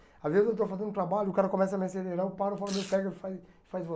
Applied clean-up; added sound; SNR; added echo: none; Domestic sounds, home sounds; 16 dB; none.